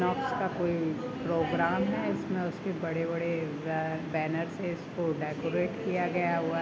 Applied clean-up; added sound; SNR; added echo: none; none; none; none.